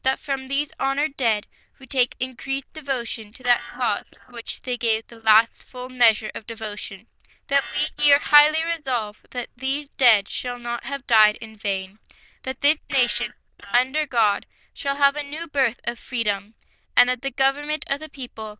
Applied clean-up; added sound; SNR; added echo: neural diffusion model UNIVERSE++.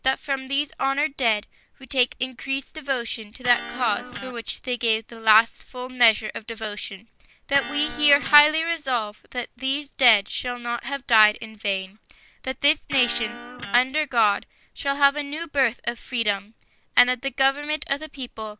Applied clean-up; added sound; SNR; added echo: none; Electric guitar; 15 dB; none.